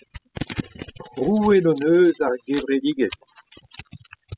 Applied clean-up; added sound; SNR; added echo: classical method spectral subtraction.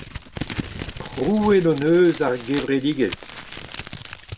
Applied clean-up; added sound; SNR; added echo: none; Crumpling, crinkling; 13 dB; none.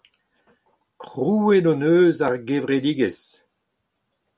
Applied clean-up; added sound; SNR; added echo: none; none; none; none.